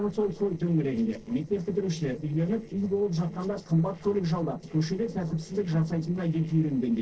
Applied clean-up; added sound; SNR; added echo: neural separator model SepFormer DNS4.